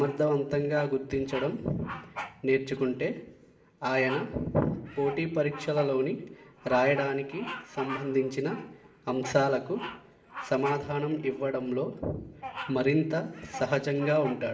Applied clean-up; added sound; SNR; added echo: none; Bird vocalization, bird call, bird song; 15 dB; reverberation time 0.8 s.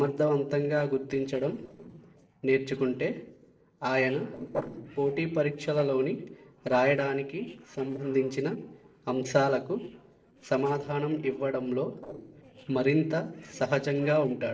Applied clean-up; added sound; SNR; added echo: neural separator model SepFormer DNS4.